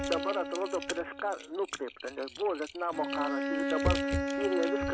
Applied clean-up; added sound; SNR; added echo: none; Typing + Bowed string instrument; 0 dB; none.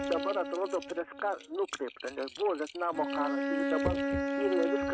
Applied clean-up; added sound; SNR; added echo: neural mask model RNNoise.